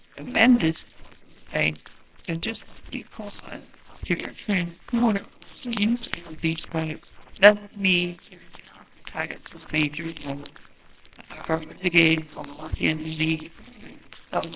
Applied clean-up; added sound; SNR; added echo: neural separator model SepFormer WHAMR!.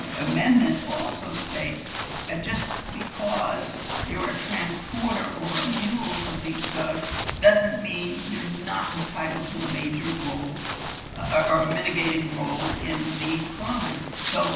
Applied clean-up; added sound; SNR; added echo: none; Walk, footsteps; 6 dB; reverberation time 0.9 s.